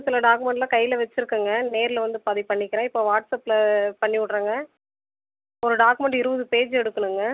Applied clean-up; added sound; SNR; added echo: none; none; none; none.